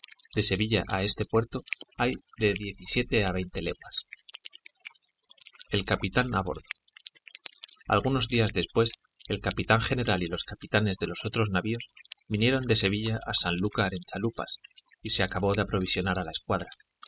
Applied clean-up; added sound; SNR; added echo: classical method spectral subtraction.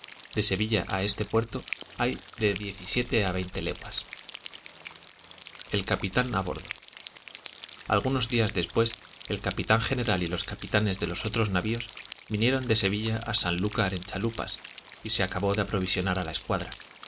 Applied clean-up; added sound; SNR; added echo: none; Rain; 16 dB; none.